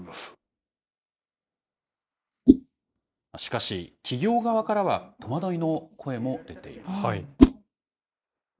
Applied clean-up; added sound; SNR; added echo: neural mask model Resemble Enhance denoiser.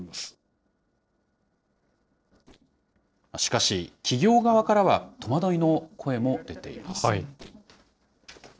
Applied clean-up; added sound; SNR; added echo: neural separator model SepFormer DNS4.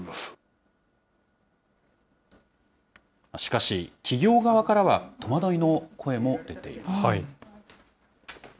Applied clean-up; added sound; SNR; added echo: none; none; none; none.